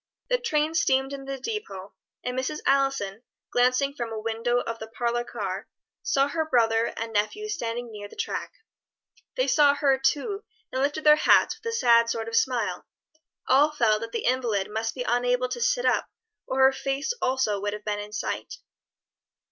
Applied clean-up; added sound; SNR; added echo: none; none; none; none.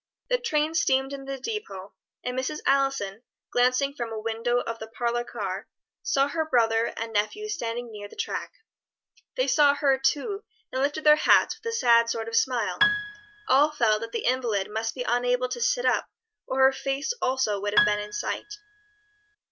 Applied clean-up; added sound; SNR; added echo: none; Piano; 4 dB; none.